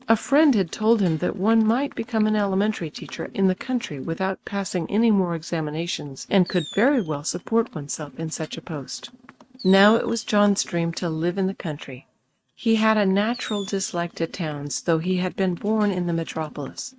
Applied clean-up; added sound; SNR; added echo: neural mask model RNNoise.